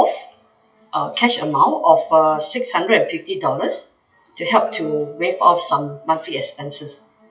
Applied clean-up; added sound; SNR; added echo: classical method WPE with log-MMSE.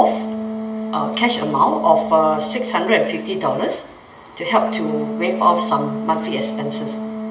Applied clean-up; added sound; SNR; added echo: none; Wind instrument, woodwind instrument; 6 dB; reverberation time 1.5 s.